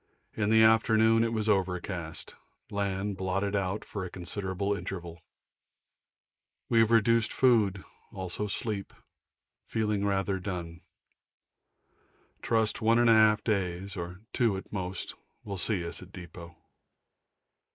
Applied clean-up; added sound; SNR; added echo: neural mask model Resemble Enhance denoiser.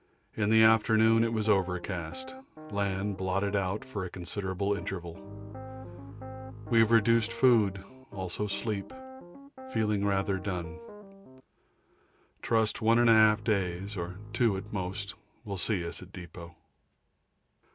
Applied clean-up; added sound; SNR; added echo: none; Piano + Bowed string instrument; 13 dB; none.